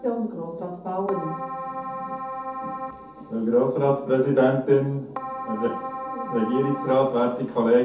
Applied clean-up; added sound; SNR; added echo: none; Keyboard (musical); 9 dB; reverberation time 0.5 s.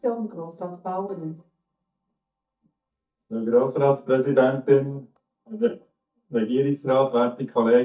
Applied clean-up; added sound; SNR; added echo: neural mask model DeepFilterNet 3.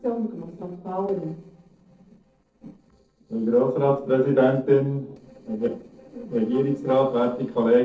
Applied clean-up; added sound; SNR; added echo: neural separator model SepFormer DNS4.